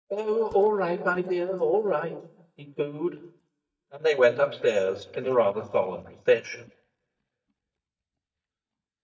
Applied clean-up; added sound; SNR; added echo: neural mask model DeepFilterNet 3.